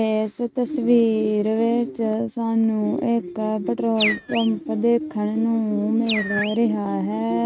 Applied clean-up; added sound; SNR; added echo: neural mask model RNNoise.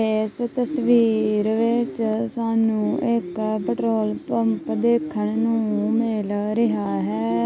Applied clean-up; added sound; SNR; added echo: none; none; none; none.